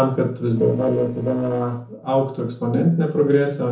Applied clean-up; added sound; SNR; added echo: neural separator model SepFormer DNS4.